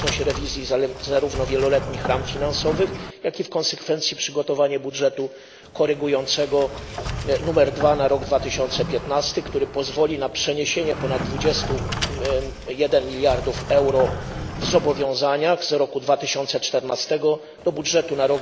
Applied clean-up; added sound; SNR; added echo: none; Sliding door; 10 dB; none.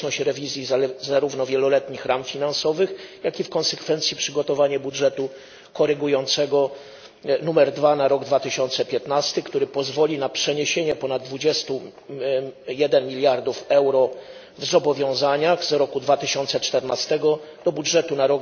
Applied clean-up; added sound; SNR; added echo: none; none; none; none.